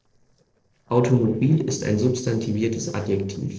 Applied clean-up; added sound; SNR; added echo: neural separator model SepFormer DNS4.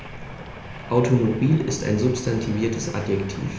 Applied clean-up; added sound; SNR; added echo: none; Train; 17 dB; reverberation time 0.9 s.